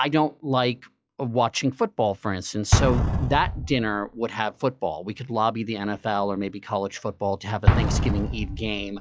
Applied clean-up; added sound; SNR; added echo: classical method log-MMSE.